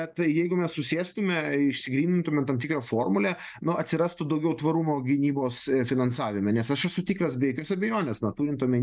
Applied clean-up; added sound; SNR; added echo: neural mask model DeepFilterNet 3.